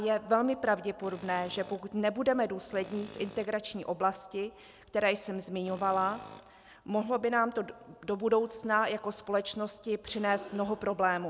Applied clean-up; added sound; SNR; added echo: none; Tools; 20 dB; none.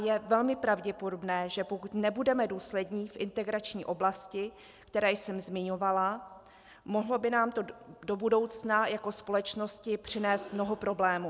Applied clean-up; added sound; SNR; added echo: none; none; none; none.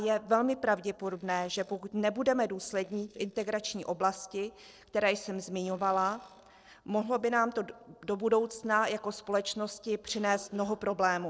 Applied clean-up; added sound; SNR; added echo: neural separator model SepFormer DNS4.